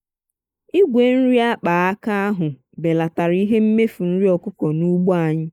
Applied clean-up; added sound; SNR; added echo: neural mask model Resemble Enhance denoiser.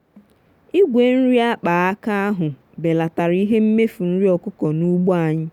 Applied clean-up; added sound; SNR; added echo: none; none; none; none.